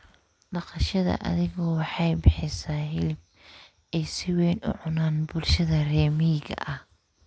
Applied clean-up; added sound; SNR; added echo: none; none; none; none.